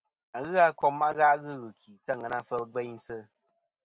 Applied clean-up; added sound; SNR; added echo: none; none; none; none.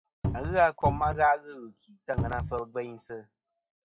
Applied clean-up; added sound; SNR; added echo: classical method log-MMSE.